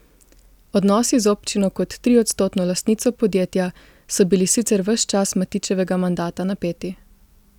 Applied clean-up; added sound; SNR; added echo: none; none; none; none.